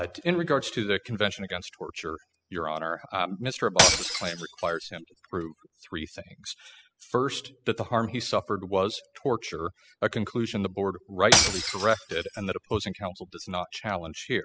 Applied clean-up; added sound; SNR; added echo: classical method spectral subtraction.